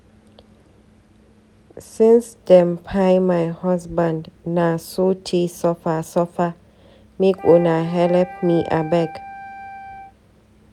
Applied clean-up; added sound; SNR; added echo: none; Wind instrument, woodwind instrument; 16 dB; none.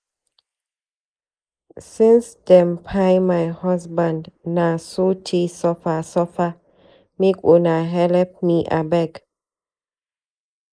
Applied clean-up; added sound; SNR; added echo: neural mask model Resemble Enhance denoiser.